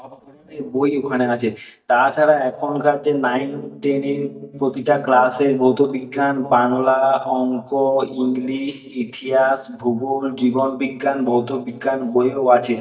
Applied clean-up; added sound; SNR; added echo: neural mask model DeepFilterNet 3.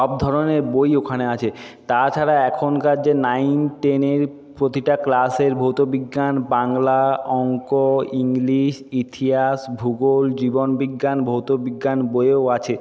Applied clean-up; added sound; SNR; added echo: none; none; none; none.